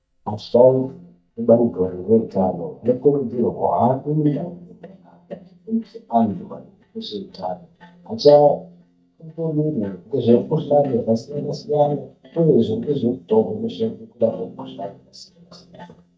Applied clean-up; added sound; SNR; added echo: neural mask model DeepFilterNet 3.